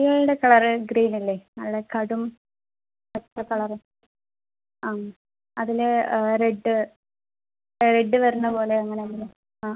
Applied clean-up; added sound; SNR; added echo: none; none; none; none.